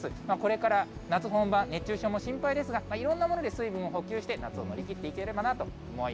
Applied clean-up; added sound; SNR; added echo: none; none; none; none.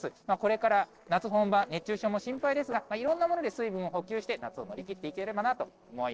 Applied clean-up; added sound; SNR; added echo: neural separator model SepFormer DNS4.